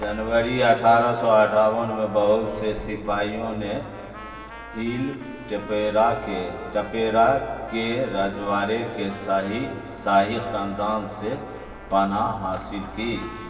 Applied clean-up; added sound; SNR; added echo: none; Trumpet; 19 dB; reverberation time 2.8 s.